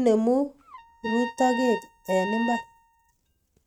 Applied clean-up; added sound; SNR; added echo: neural mask model RNNoise.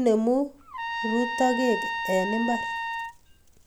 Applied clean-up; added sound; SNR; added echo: none; Trumpet; 5 dB; none.